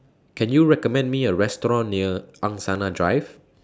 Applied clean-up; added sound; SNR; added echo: none; none; none; none.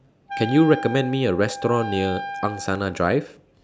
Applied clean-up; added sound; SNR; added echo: none; Wind instrument, woodwind instrument; 10 dB; none.